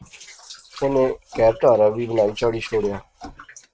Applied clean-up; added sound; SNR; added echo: neural mask model RNNoise.